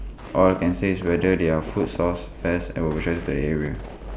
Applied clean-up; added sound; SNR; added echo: none; Walk, footsteps; 18 dB; none.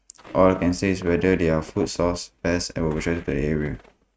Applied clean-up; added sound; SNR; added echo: neural mask model RNNoise.